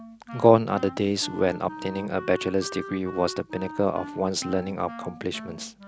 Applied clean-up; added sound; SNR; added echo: none; Wind instrument, woodwind instrument; 14 dB; none.